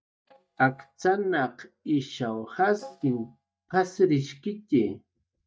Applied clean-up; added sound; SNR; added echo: neural mask model DeepFilterNet 3.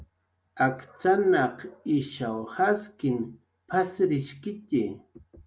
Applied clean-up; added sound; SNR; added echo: none; none; none; none.